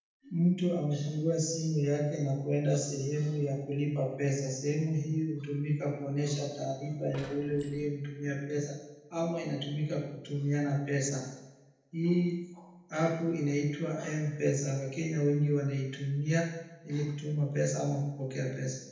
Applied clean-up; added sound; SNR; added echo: neural separator model SepFormer DNS4.